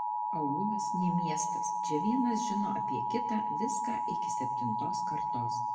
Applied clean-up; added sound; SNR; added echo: none; Alarm; -3 dB; reverberation time 0.8 s.